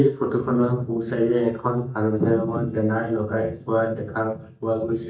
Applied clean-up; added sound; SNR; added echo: neural mask model DeepFilterNet 3.